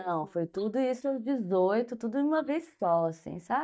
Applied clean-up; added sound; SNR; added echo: neural mask model DeepFilterNet 3.